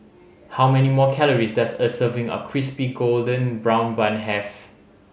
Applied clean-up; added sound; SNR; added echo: none; none; none; none.